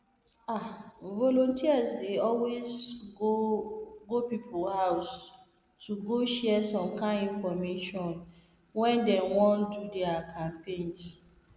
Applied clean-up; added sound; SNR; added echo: none; none; none; none.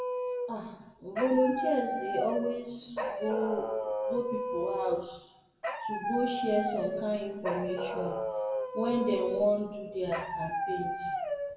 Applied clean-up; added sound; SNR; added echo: none; Dog; 2 dB; reverberation time 0.2 s.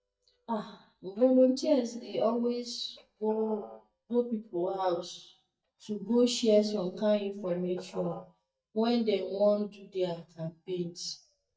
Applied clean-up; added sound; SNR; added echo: neural mask model DeepFilterNet 3.